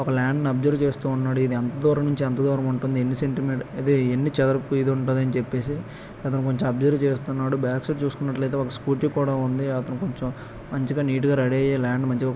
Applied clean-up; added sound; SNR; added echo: none; none; none; none.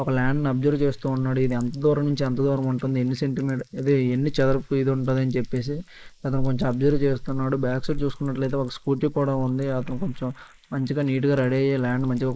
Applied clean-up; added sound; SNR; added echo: neural mask model Resemble Enhance denoiser.